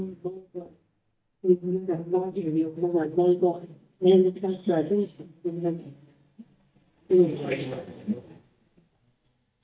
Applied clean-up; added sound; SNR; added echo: neural mask model DeepFilterNet 3.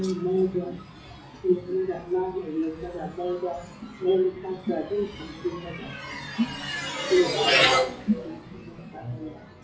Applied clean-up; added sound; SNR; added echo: classical method WPE with log-MMSE.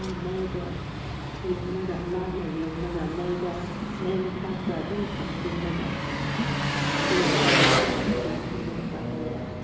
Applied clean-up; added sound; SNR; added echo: none; Engine; -4 dB; reverberation time 1.0 s.